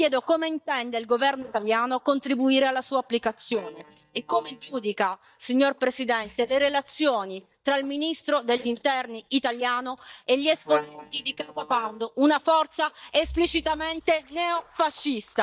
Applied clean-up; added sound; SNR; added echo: neural mask model DeepFilterNet 3.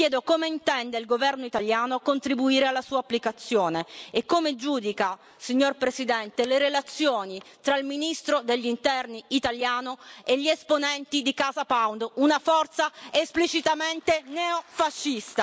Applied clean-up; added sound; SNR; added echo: none; none; none; none.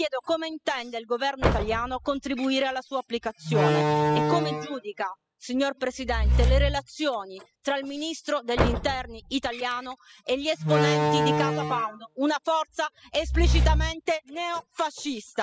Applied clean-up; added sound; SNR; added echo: classical method spectral subtraction.